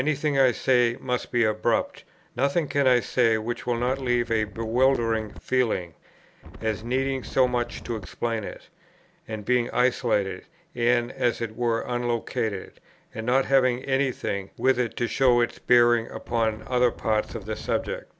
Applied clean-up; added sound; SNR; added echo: none; Wind; 14 dB; none.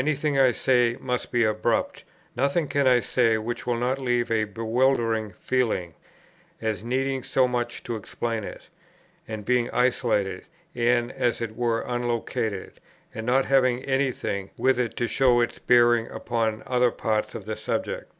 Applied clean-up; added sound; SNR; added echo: none; none; none; none.